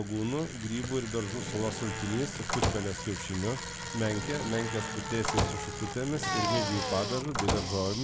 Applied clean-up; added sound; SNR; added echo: none; Slam + Bicycle; 1 dB; none.